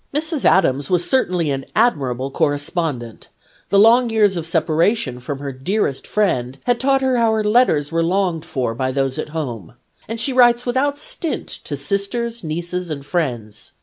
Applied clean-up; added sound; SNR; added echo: none; none; none; none.